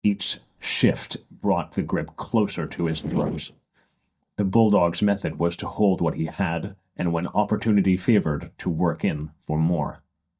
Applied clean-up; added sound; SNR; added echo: neural mask model DeepFilterNet 3.